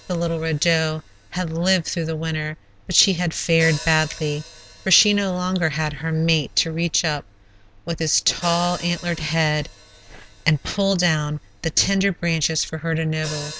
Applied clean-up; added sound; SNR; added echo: none; Hi-hat; 19 dB; none.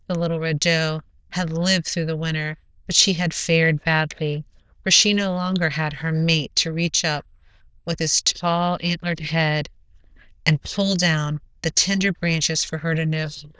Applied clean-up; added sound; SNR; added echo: neural diffusion model UNIVERSE++.